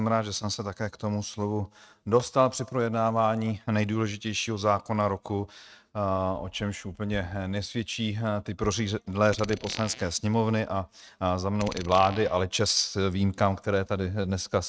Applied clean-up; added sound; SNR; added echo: neural mask model RNNoise.